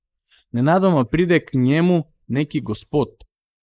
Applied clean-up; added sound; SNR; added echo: neural mask model Resemble Enhance denoiser.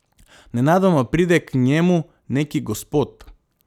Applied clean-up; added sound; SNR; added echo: none; none; none; none.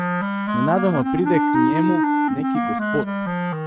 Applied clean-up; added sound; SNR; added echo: neural mask model RNNoise.